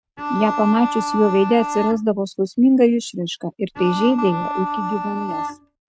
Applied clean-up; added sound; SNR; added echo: neural mask model RNNoise.